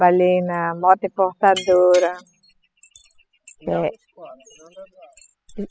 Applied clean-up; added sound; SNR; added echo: classical method spectral subtraction.